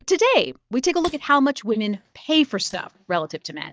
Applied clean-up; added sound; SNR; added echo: neural mask model DeepFilterNet 3.